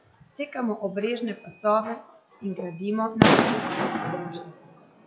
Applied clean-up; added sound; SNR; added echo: classical method log-MMSE.